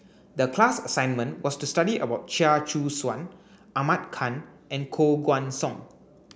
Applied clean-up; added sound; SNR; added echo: none; none; none; none.